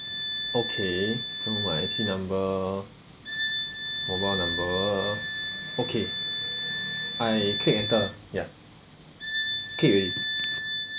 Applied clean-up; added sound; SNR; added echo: none; Wind instrument, woodwind instrument; 1 dB; none.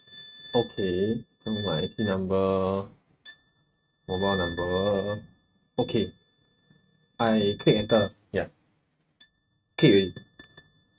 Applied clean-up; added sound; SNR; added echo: neural mask model RNNoise.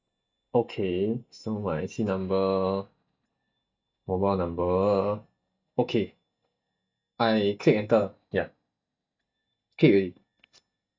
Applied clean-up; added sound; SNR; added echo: neural mask model DeepFilterNet 3.